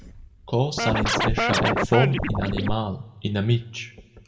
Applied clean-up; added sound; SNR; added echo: none; Scratching (performance technique); -2 dB; reverberation time 0.9 s.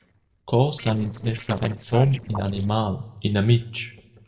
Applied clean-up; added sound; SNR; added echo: neural separator model SepFormer DNS4.